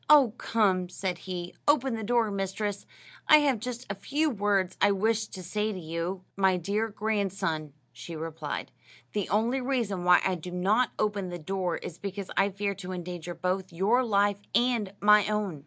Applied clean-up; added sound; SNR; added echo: none; none; none; none.